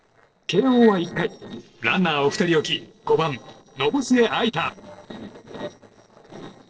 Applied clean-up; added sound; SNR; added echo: neural separator model SepFormer DNS4.